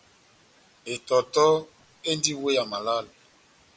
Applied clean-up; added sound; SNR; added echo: none; none; none; none.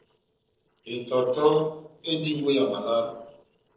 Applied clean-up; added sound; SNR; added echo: neural separator model SepFormer DNS4.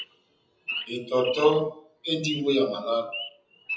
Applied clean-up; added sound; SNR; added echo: classical method WPE with log-MMSE.